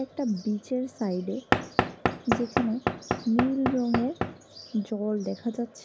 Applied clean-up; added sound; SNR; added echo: none; Knock / Wood; 0 dB; none.